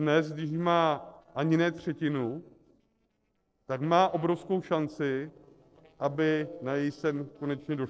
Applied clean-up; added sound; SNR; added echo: neural separator model SepFormer DNS4.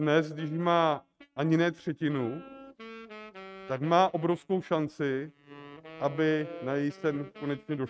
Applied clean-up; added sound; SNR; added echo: neural mask model RNNoise.